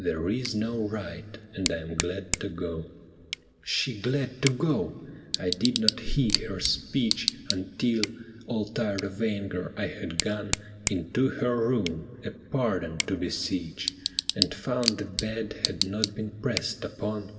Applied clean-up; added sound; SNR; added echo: none; Tick / Bicycle; 5 dB; reverberation time 2.0 s.